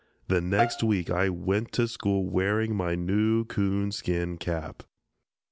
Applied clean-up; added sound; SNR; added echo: none; Bowed string instrument; 8 dB; none.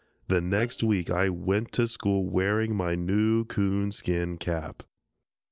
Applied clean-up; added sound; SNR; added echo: neural separator model SepFormer DNS4.